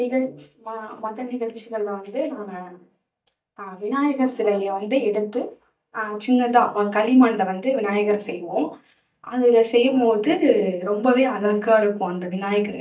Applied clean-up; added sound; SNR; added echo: neural mask model DeepFilterNet 3.